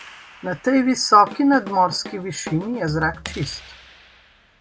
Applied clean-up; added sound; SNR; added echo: none; Drum kit + Clapping; 18 dB; none.